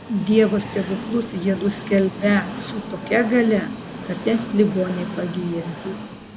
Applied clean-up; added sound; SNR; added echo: none; Train; 10 dB; none.